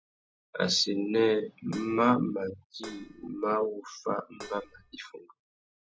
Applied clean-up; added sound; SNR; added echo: none; Dishes, pots, and pans; 18 dB; none.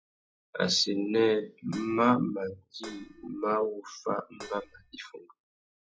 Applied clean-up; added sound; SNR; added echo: classical method log-MMSE.